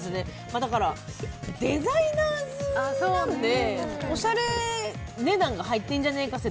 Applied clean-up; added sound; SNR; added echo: none; Gurgling; 17 dB; none.